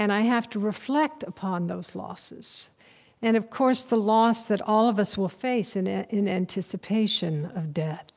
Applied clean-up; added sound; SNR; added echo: none; none; none; none.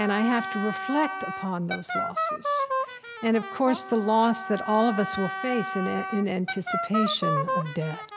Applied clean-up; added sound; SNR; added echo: none; Wind instrument, woodwind instrument; 4 dB; none.